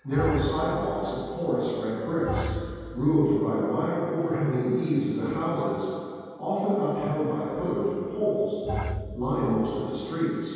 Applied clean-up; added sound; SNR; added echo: none; Bowed string instrument; 7 dB; reverberation time 2.1 s.